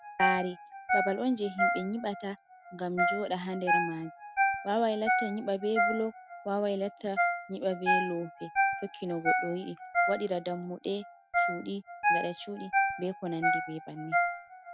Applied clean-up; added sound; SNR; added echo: none; Ringtone; -3 dB; none.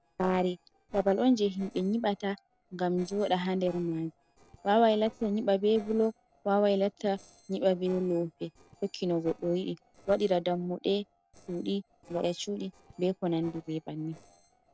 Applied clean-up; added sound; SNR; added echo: neural separator model SepFormer DNS4.